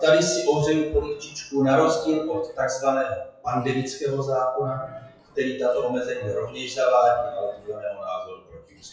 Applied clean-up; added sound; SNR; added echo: classical method WPE with log-MMSE.